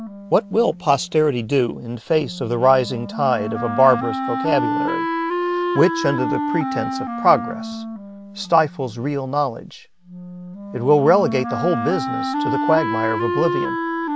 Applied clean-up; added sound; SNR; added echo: none; Wind instrument, woodwind instrument; 5 dB; none.